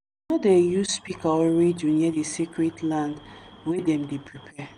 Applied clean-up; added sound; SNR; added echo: none; none; none; none.